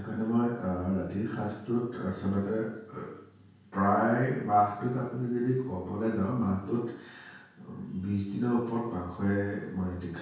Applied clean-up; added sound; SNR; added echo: none; none; none; reverberation time 0.6 s.